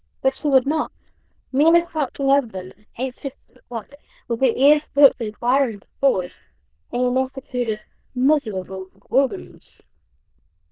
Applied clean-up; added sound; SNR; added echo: neural diffusion model UNIVERSE++.